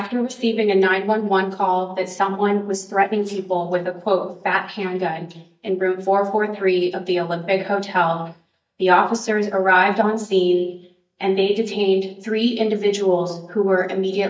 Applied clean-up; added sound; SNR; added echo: neural mask model DeepFilterNet 3.